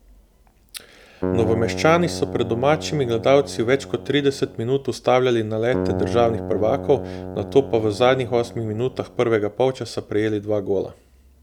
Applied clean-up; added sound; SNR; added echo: none; Keyboard (musical); 8 dB; none.